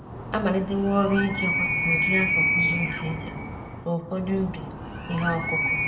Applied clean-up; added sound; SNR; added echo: none; Animal; 0 dB; reverberation time 0.6 s.